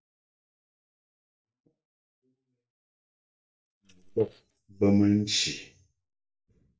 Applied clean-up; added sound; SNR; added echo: neural mask model DeepFilterNet 3.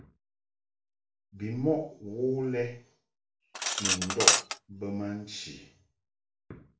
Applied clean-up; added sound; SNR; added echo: none; Cutlery, silverware; -5 dB; reverberation time 0.4 s.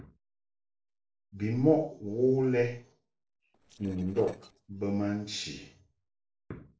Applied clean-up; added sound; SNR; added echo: neural separator model SepFormer DNS4.